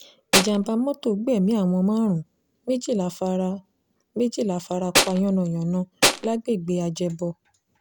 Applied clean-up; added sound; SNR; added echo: none; Tools; -4 dB; none.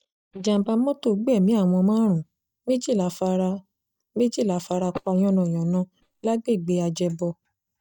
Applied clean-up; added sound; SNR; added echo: neural mask model DeepFilterNet 3.